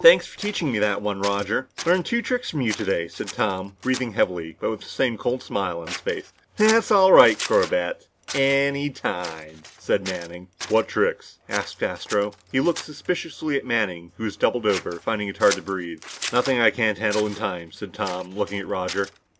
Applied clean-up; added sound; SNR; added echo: none; Scissors; 16 dB; none.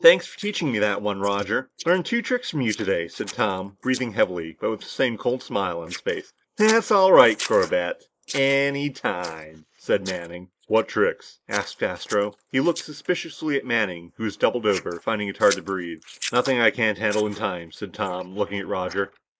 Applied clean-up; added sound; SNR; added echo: neural mask model Resemble Enhance denoiser.